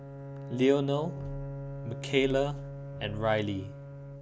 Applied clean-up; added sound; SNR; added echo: none; Bowed string instrument; 9 dB; none.